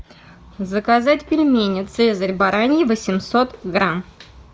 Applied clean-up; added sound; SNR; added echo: none; none; none; none.